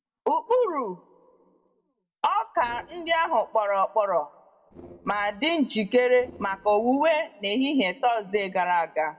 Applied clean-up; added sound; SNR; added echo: neural separator model SepFormer DNS4.